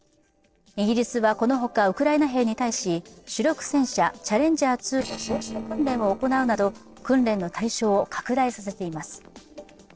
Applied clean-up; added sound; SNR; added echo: neural separator model SepFormer DNS4.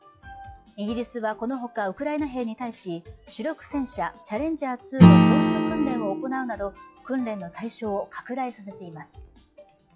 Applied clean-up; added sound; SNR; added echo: classical method log-MMSE.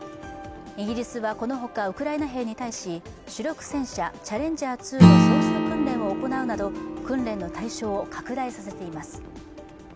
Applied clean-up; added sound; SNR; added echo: none; Acoustic guitar / Strum; -4 dB; none.